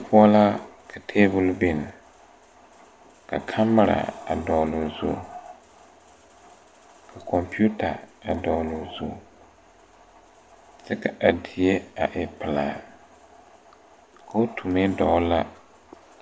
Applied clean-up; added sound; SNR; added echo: none; none; none; none.